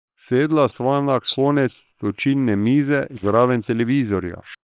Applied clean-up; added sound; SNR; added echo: neural separator model SepFormer WHAM!.